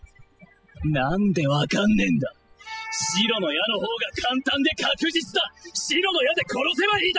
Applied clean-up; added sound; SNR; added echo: classical method spectral subtraction.